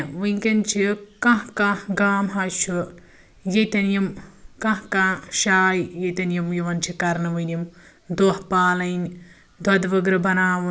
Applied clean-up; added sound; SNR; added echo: none; none; none; none.